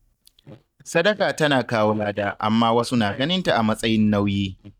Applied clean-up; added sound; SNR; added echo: neural mask model DeepFilterNet 3.